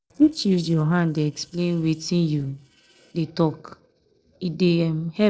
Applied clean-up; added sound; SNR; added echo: neural separator model SepFormer DNS4.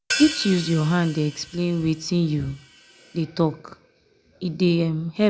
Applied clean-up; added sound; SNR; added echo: none; Crash cymbal / Hi-hat; 11 dB; none.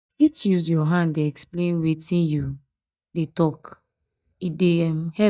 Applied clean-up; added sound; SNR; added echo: neural mask model DeepFilterNet 3.